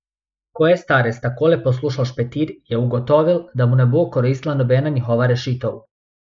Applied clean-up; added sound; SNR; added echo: neural mask model Resemble Enhance denoiser.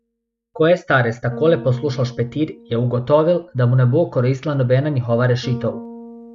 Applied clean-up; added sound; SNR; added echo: none; Bass guitar; 20 dB; none.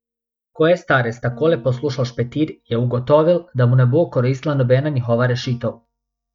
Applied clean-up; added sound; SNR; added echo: neural mask model DeepFilterNet 3.